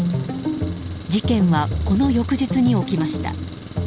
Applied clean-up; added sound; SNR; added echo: none; Engine; 16 dB; none.